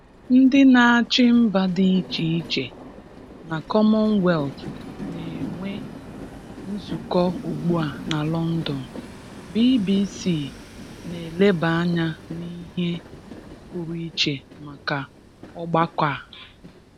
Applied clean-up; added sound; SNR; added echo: none; Train; 15 dB; none.